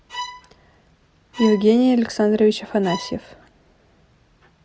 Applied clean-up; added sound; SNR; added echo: none; Bowed string instrument; 15 dB; none.